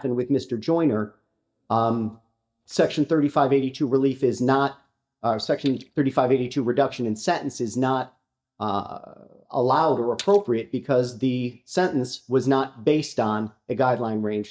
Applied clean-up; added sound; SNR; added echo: neural mask model DeepFilterNet 3.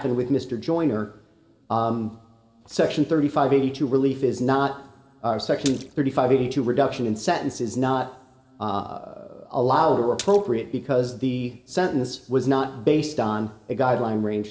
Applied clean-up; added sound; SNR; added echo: none; Splash, splatter; 16 dB; reverberation time 0.9 s.